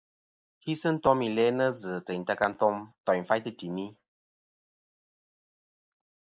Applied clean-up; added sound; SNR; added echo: neural mask model Resemble Enhance denoiser.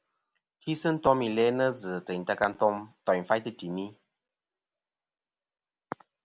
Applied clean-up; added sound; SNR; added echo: none; none; none; none.